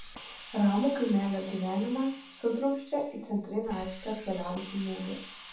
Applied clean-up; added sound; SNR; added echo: none; Hiss; 17 dB; reverberation time 0.7 s.